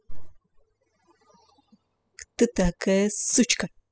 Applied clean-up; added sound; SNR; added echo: classical method spectral subtraction.